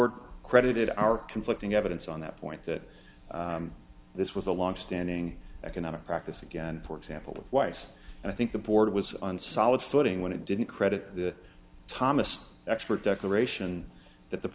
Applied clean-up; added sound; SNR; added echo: none; none; none; none.